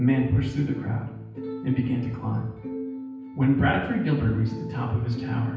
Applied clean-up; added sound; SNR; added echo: none; none; none; reverberation time 0.9 s.